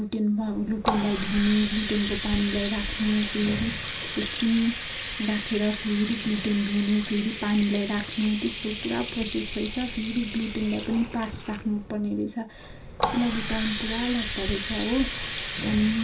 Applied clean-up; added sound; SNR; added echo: none; Water tap, faucet; 6 dB; reverberation time 0.2 s.